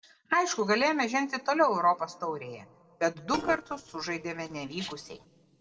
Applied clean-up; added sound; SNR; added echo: neural separator model SepFormer DNS4.